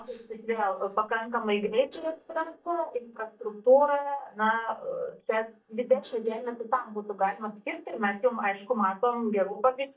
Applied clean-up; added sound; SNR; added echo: neural mask model DeepFilterNet 3.